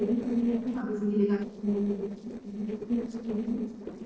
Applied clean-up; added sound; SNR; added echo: neural separator model SepFormer DNS4.